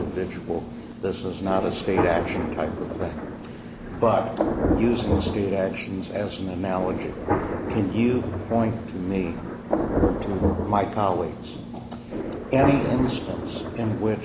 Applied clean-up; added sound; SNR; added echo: none; Thunder; 3 dB; none.